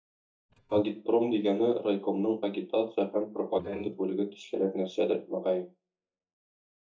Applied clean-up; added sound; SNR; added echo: neural mask model DeepFilterNet 3.